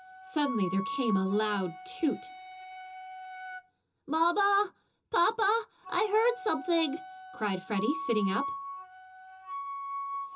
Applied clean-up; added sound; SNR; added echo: none; Wind instrument, woodwind instrument; 10 dB; reverberation time 0.2 s.